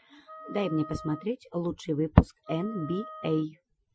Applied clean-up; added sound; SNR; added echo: classical method Wiener filter.